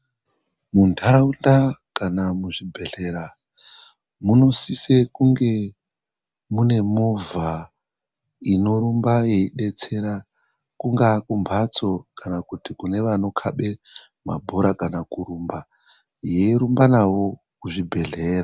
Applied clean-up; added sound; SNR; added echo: none; none; none; none.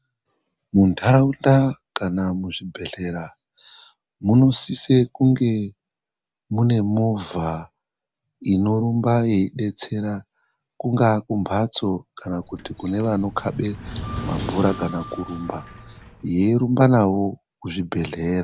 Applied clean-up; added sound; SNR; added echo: none; Sliding door; 4 dB; none.